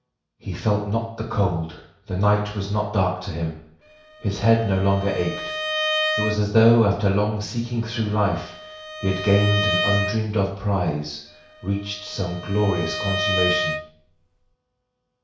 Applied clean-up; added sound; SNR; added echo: none; Bowed string instrument; 6 dB; reverberation time 0.6 s.